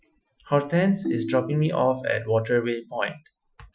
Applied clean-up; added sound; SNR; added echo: classical method Wiener filter.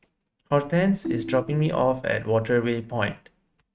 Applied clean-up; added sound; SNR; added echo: neural mask model RNNoise.